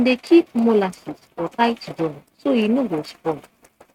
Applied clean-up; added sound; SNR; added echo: neural mask model RNNoise.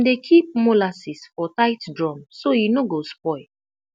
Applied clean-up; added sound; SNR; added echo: none; none; none; none.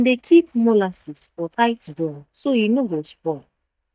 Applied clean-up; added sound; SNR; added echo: neural mask model DeepFilterNet 3.